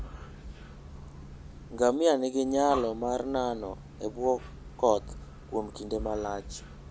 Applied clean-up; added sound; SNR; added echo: none; Breathing; 13 dB; none.